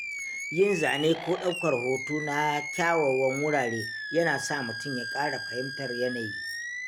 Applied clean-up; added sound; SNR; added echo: none; Animal; 7 dB; none.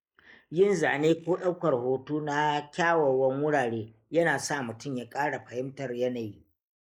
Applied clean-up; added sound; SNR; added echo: neural mask model Resemble Enhance denoiser.